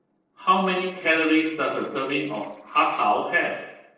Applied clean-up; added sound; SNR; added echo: neural separator model SepFormer DNS4.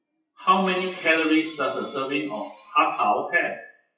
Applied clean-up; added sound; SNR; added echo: classical method WPE with log-MMSE.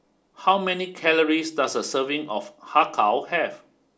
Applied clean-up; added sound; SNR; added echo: none; none; none; none.